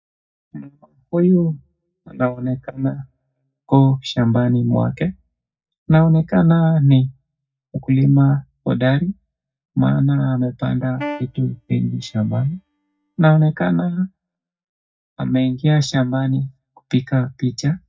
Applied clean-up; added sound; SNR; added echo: neural mask model DeepFilterNet 3.